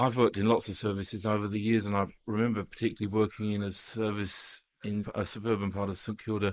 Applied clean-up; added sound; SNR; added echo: neural mask model Resemble Enhance denoiser.